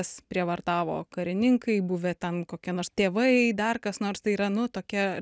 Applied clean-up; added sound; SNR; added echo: none; none; none; none.